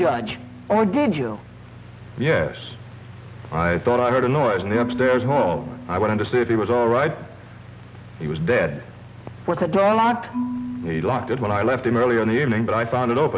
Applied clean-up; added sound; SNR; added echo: none; Marimba, xylophone / Wood; 15 dB; none.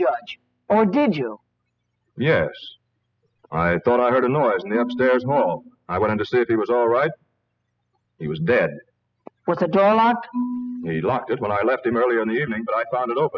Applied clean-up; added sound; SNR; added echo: classical method spectral subtraction.